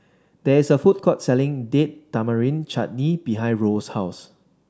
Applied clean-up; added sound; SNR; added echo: none; none; none; none.